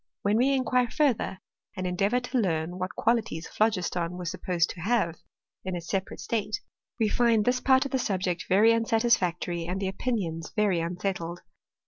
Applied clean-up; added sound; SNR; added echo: none; none; none; none.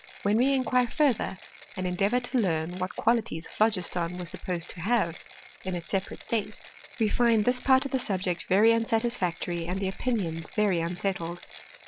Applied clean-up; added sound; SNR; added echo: none; Mechanisms; 20 dB; none.